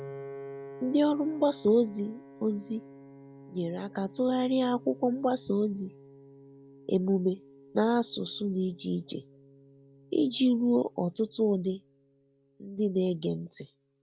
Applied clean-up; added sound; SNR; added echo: none; Piano; 19 dB; none.